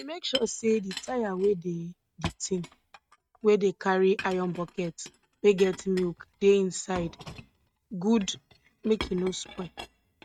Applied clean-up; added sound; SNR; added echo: neural mask model RNNoise.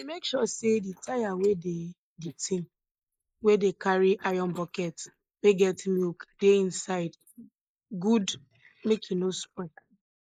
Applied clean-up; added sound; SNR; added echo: neural mask model Resemble Enhance denoiser.